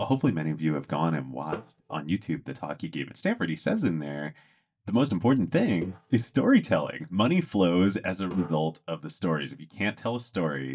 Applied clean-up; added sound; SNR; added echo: neural mask model DeepFilterNet 3.